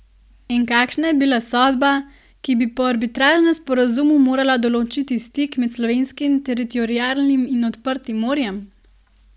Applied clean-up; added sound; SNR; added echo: none; none; none; none.